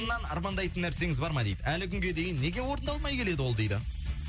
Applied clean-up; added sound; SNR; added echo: none; none; none; none.